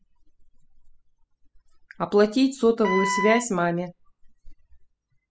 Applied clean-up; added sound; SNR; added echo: classical method spectral subtraction.